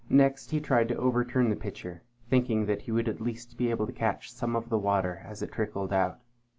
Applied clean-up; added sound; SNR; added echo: none; none; none; none.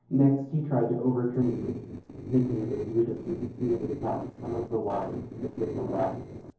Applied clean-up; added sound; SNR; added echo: neural separator model SepFormer DNS4.